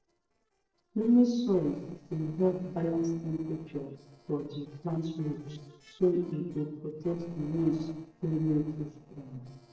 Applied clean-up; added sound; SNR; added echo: neural separator model SepFormer DNS4.